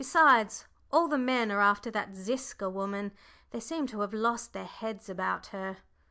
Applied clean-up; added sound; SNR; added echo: none; none; none; none.